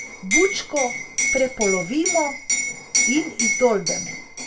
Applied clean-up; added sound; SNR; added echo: none; Liquid; 0 dB; reverberation time 0.2 s.